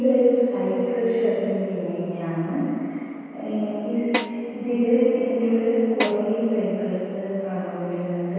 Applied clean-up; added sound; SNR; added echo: none; Snare drum; 9 dB; reverberation time 2.2 s.